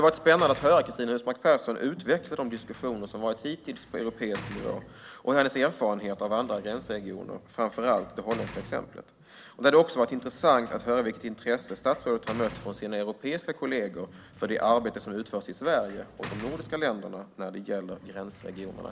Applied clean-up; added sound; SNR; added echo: none; Sliding door / Slam; 19 dB; none.